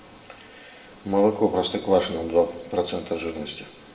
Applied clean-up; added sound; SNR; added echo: none; none; none; reverberation time 0.8 s.